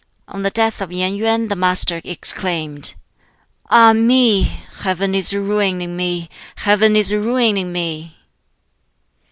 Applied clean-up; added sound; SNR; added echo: none; none; none; none.